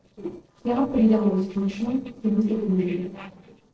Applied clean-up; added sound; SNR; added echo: neural separator model SepFormer DNS4.